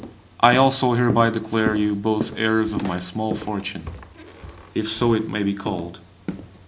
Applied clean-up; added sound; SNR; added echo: none; Walk, footsteps; 11 dB; none.